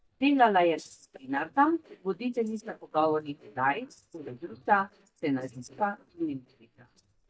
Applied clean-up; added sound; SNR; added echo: neural mask model DeepFilterNet 3.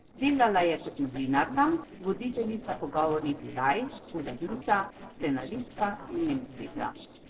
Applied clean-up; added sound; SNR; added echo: neural separator model SepFormer DNS4.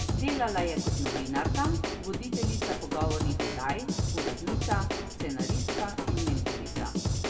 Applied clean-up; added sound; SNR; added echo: none; Drum / Drum kit; -4 dB; reverberation time 1.2 s.